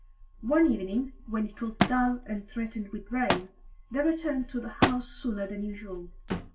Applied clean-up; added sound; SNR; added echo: none; Thump, thud; 5 dB; reverberation time 0.2 s.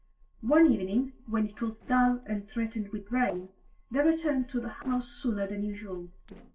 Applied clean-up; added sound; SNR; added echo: neural separator model SepFormer DNS4.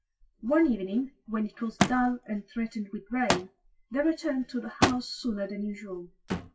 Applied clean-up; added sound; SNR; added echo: classical method WPE with log-MMSE.